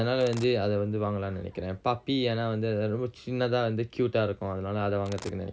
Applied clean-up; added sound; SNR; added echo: none; Domestic sounds, home sounds; 18 dB; none.